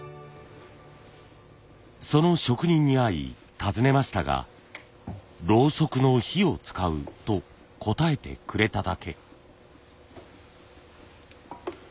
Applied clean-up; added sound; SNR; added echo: none; none; none; none.